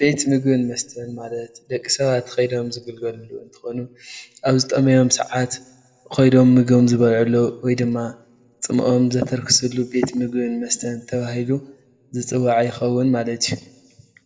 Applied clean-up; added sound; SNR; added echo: none; none; none; reverberation time 0.7 s.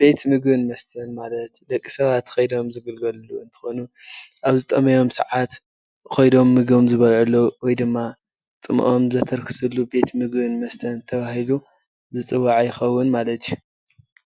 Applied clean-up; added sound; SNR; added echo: none; none; none; none.